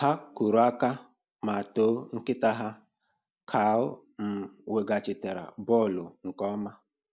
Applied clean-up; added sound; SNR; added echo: none; none; none; none.